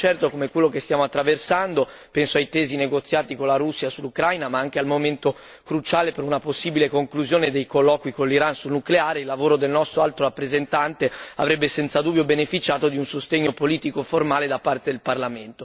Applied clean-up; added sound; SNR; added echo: none; none; none; none.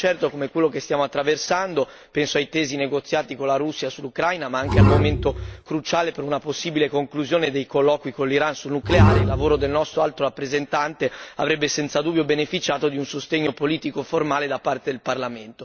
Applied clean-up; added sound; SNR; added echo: none; Bowed string instrument; -4 dB; none.